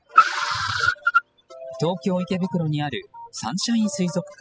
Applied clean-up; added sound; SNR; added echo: classical method spectral subtraction.